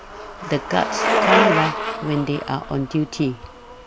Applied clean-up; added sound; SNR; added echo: none; Bicycle; -1 dB; none.